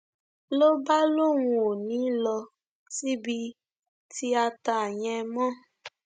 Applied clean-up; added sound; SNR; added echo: none; none; none; none.